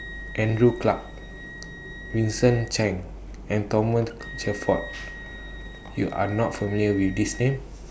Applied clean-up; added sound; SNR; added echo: none; Wind instrument, woodwind instrument; 17 dB; none.